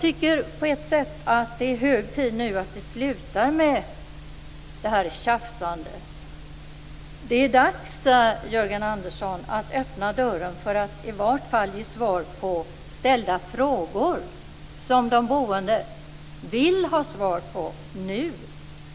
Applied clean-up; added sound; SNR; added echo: none; none; none; none.